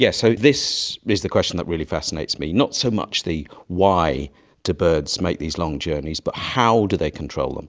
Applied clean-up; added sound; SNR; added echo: none; none; none; none.